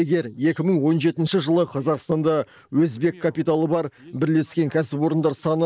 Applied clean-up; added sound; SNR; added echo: neural mask model Resemble Enhance denoiser.